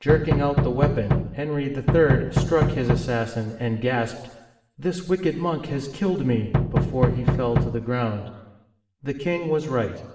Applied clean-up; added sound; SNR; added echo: none; Knock; -2 dB; reverberation time 1.1 s.